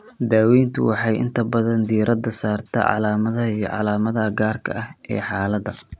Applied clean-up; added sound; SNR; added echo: none; none; none; none.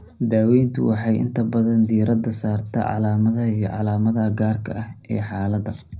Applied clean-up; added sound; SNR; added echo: none; none; none; reverberation time 0.4 s.